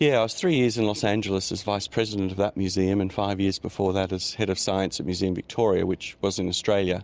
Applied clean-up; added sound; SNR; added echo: none; none; none; none.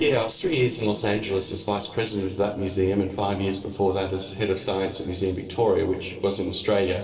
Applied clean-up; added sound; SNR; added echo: neural separator model SepFormer DNS4.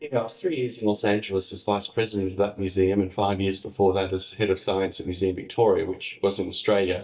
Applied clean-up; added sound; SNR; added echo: neural mask model DeepFilterNet 3.